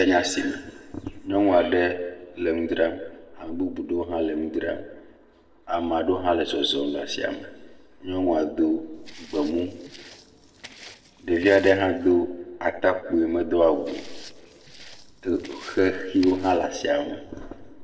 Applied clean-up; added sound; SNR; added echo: neural separator model SepFormer DNS4.